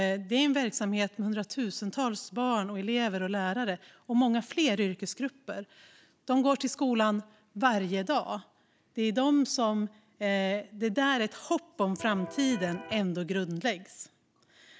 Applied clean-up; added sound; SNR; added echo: none; Electric guitar; 13 dB; none.